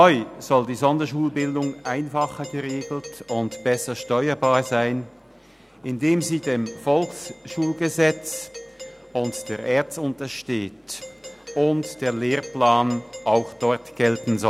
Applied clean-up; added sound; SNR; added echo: none; Doorbell; 18 dB; none.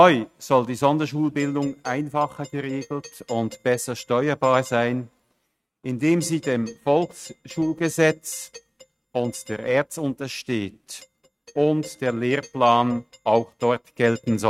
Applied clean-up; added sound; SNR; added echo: neural mask model RNNoise.